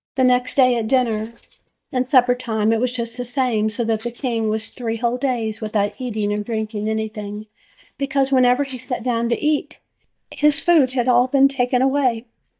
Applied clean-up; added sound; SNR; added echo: neural mask model DeepFilterNet 3.